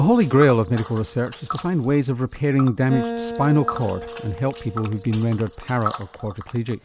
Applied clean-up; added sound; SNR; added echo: none; Tick + Acoustic guitar; 11 dB; none.